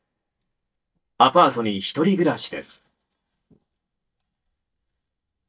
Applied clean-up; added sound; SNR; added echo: neural mask model DeepFilterNet 3.